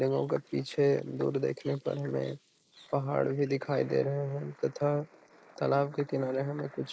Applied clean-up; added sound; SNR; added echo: neural mask model Resemble Enhance denoiser.